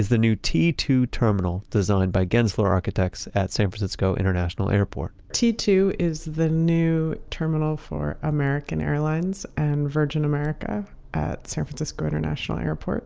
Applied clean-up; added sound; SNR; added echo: none; none; none; none.